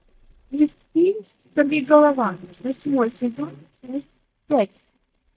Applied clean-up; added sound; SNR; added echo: neural mask model DeepFilterNet 3.